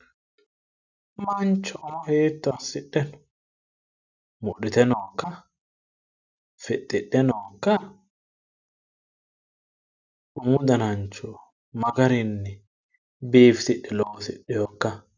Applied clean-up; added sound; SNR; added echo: none; none; none; none.